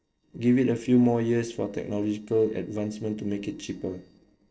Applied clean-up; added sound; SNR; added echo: neural separator model SepFormer DNS4.